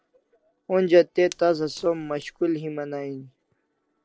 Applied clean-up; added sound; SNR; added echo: neural separator model SepFormer DNS4.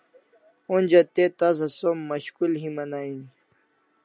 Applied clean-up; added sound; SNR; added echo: none; none; none; none.